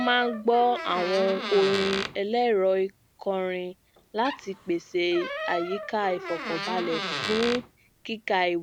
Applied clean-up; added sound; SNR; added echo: none; Door; 9 dB; none.